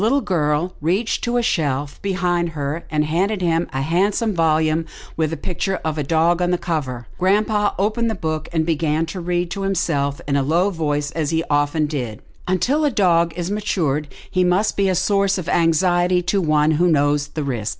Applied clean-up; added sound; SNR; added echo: none; none; none; none.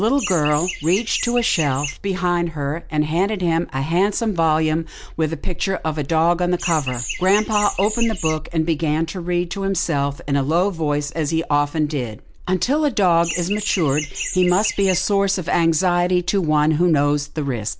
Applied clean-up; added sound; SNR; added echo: none; Chirp, tweet; 8 dB; none.